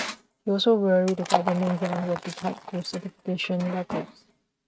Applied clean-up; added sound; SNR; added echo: neural mask model RNNoise.